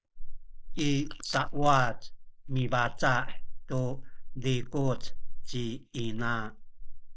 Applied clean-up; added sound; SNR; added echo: neural mask model Resemble Enhance denoiser.